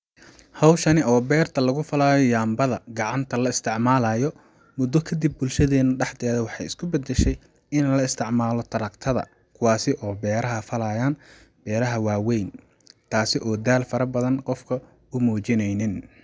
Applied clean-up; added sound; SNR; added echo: none; none; none; none.